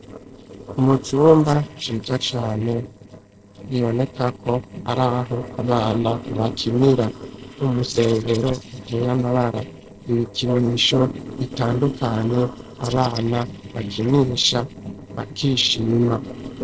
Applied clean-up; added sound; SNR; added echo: neural separator model SepFormer DNS4.